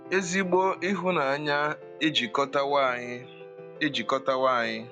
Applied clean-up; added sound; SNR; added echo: none; Piano; 17 dB; none.